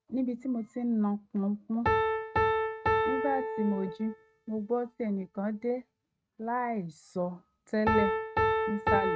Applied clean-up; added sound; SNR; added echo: neural mask model RNNoise.